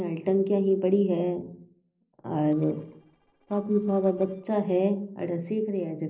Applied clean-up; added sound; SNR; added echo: neural separator model SepFormer DNS4.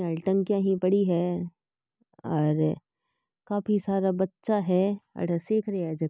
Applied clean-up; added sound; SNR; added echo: none; none; none; none.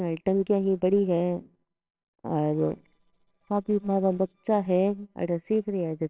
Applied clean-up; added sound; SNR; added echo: neural separator model SepFormer WHAMR!.